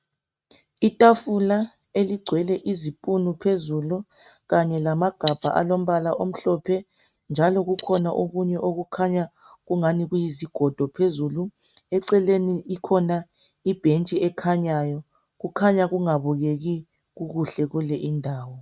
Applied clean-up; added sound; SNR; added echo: neural mask model RNNoise.